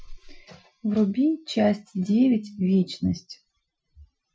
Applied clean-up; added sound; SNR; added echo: classical method Wiener filter.